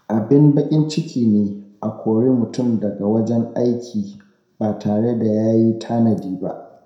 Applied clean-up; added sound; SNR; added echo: none; none; none; reverberation time 0.5 s.